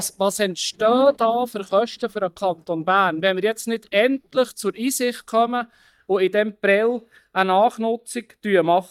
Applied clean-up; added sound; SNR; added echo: neural mask model DeepFilterNet 3.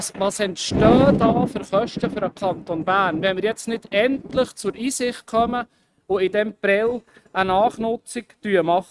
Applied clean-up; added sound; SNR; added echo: neural mask model RNNoise.